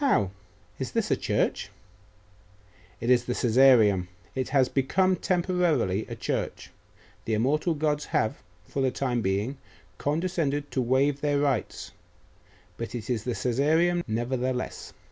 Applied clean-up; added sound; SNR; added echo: none; none; none; none.